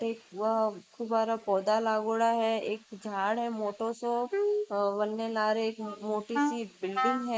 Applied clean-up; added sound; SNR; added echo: neural mask model Resemble Enhance denoiser.